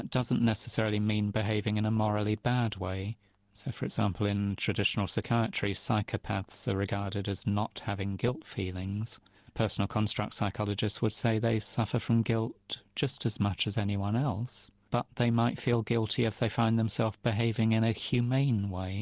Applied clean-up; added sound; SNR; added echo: none; none; none; none.